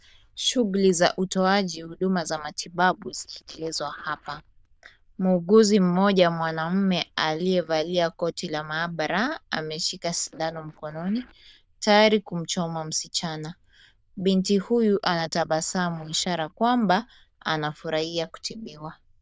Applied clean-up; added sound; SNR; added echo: neural diffusion model UNIVERSE++.